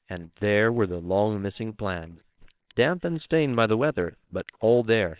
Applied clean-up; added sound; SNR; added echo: neural separator model SepFormer WHAMR!.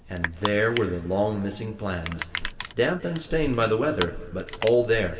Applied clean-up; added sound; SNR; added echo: none; Crushing; 10 dB; reverberation time 2.8 s.